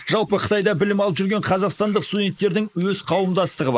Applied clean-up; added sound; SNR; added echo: neural mask model Resemble Enhance denoiser.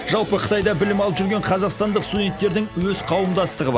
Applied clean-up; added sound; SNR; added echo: none; Dog; 16 dB; none.